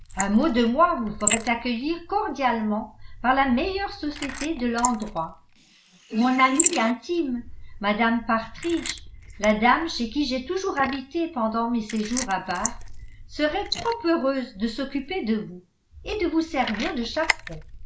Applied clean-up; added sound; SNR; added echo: neural mask model Resemble Enhance denoiser.